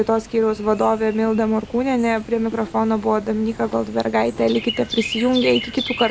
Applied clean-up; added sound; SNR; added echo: none; Chirp, tweet; 13 dB; none.